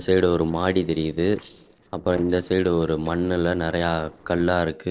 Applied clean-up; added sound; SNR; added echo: neural separator model SepFormer DNS4.